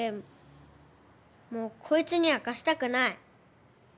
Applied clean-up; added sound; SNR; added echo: none; none; none; none.